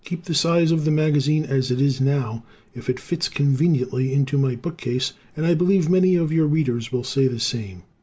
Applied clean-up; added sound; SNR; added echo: none; none; none; none.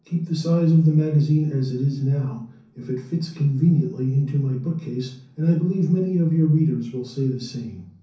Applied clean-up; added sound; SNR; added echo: none; none; none; reverberation time 0.6 s.